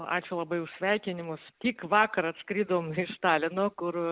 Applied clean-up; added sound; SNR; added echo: none; none; none; none.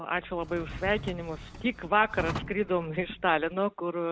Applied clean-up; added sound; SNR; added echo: none; Drawer open or close; 11 dB; none.